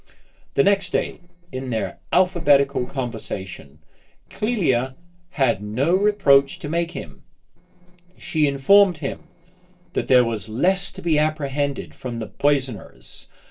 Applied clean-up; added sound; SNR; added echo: neural separator model SepFormer DNS4.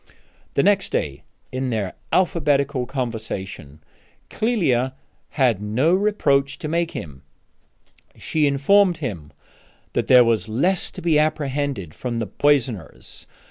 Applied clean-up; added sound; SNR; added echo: none; none; none; none.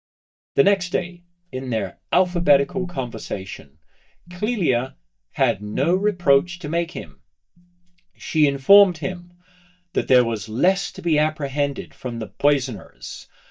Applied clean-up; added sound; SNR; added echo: neural mask model DeepFilterNet 3.